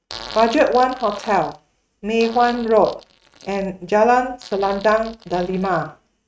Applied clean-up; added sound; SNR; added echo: neural mask model RNNoise.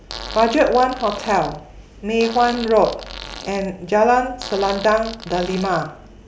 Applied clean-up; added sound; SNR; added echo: none; Fart; 15 dB; none.